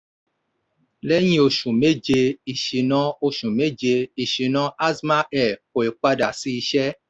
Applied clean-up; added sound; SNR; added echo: none; none; none; none.